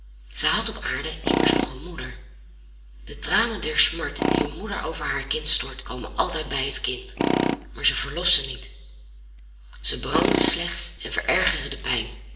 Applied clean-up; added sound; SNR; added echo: none; Tools; 3 dB; reverberation time 1.2 s.